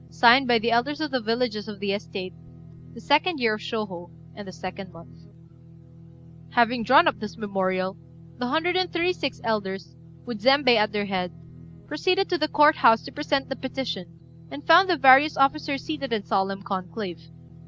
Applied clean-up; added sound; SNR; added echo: none; Guitar; 19 dB; none.